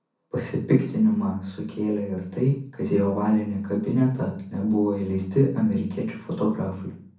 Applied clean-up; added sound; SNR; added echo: none; none; none; reverberation time 0.6 s.